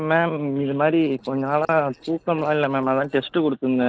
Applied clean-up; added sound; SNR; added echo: neural separator model SepFormer DNS4.